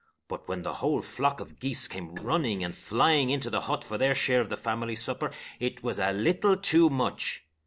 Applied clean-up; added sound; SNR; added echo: neural separator model SepFormer DNS4.